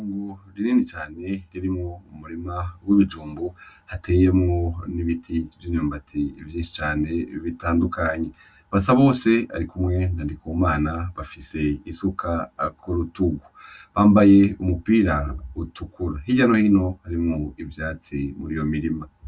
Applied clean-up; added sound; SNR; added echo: none; none; none; none.